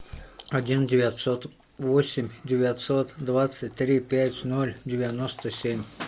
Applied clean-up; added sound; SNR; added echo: none; none; none; none.